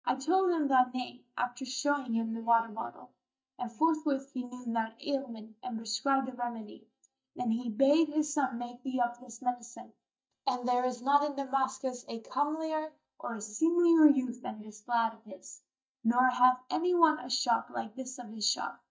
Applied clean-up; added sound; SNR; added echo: neural mask model DeepFilterNet 3.